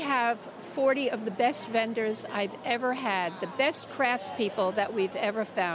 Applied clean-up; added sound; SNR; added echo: none; none; none; none.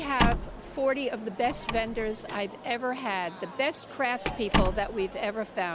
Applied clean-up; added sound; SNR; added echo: none; Slam; 3 dB; none.